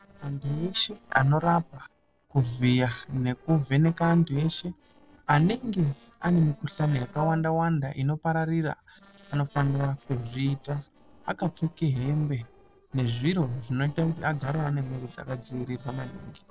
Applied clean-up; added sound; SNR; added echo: neural separator model SepFormer DNS4.